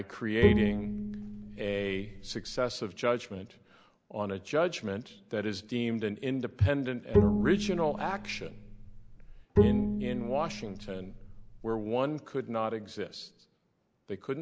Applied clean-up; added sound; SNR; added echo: none; Bowed string instrument; -3 dB; none.